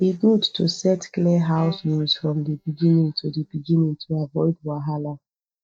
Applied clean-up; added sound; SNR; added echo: neural mask model DeepFilterNet 3.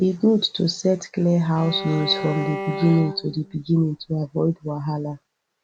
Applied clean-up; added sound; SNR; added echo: none; Bowed string instrument; 9 dB; none.